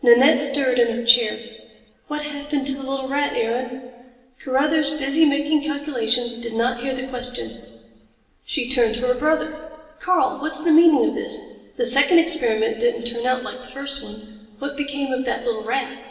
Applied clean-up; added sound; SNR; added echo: none; none; none; reverberation time 1.3 s.